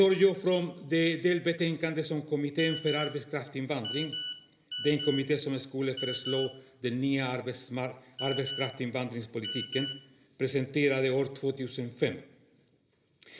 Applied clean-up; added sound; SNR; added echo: none; Telephone; 9 dB; reverberation time 0.9 s.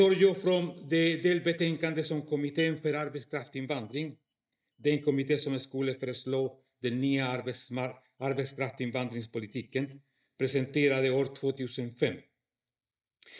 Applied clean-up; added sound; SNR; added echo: neural mask model DeepFilterNet 3.